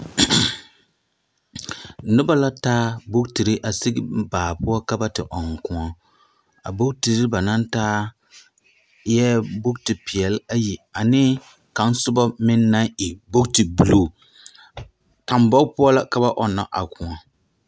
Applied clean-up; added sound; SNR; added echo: none; none; none; none.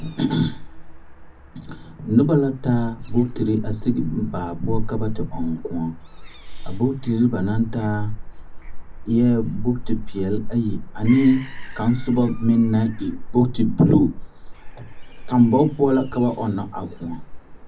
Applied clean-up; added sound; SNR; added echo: none; Gull, seagull / Fowl; 6 dB; reverberation time 0.4 s.